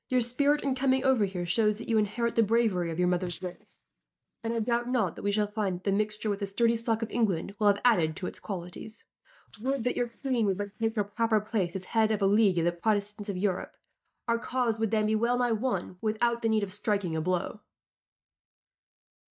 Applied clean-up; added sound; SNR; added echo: neural mask model DeepFilterNet 3.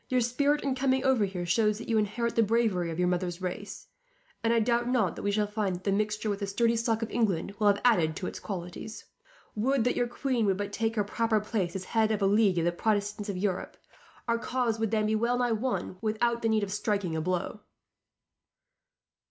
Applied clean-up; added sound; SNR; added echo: none; none; none; none.